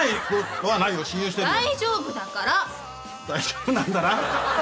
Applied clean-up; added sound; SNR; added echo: none; none; none; none.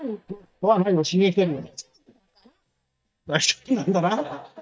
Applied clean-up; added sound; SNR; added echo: neural mask model DeepFilterNet 3.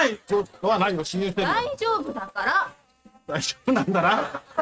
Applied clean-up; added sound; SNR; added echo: neural mask model RNNoise.